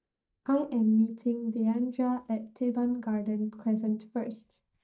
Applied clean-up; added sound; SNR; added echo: neural mask model DeepFilterNet 3.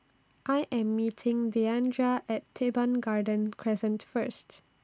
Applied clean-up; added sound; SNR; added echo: none; none; none; none.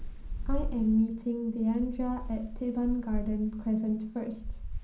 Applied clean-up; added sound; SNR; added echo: none; Thunder / Rain; 5 dB; reverberation time 0.6 s.